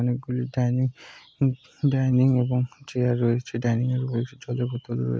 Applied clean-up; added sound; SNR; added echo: none; none; none; none.